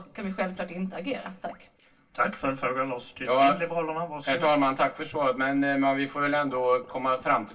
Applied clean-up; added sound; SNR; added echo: neural separator model SepFormer DNS4.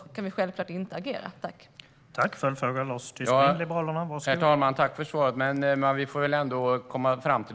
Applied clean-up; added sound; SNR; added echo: none; none; none; none.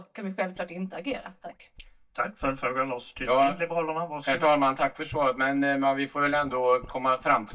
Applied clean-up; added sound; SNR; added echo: neural mask model DeepFilterNet 3.